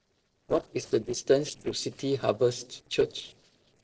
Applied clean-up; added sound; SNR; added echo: neural separator model SepFormer DNS4.